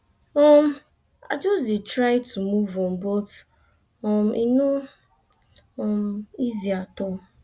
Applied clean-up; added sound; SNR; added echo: none; none; none; none.